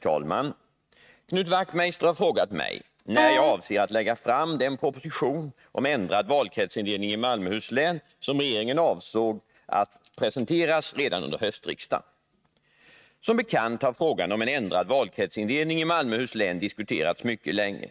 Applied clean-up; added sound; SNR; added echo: neural mask model RNNoise.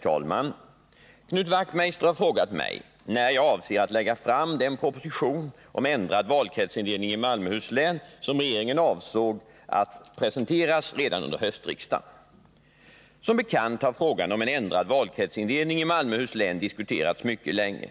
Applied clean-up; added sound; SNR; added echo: none; none; none; none.